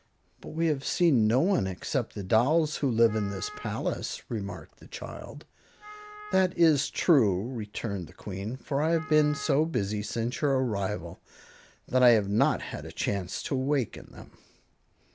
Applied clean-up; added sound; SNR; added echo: none; Wind instrument, woodwind instrument; 19 dB; none.